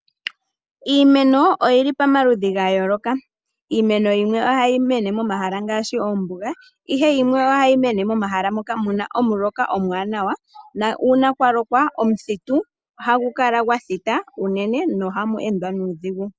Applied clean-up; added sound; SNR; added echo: none; none; none; none.